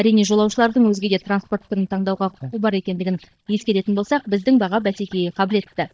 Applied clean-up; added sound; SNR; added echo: neural mask model DeepFilterNet 3.